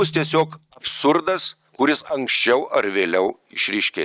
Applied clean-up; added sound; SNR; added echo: neural mask model DeepFilterNet 3.